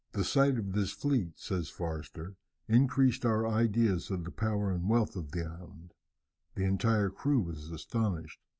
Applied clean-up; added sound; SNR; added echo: none; none; none; none.